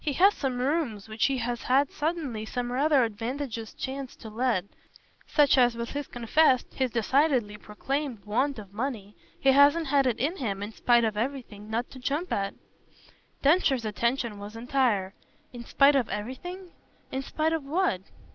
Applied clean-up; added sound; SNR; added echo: none; none; none; none.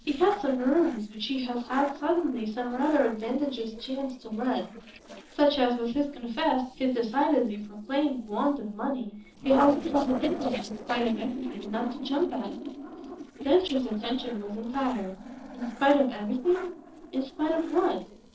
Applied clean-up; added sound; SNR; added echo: neural separator model SepFormer DNS4.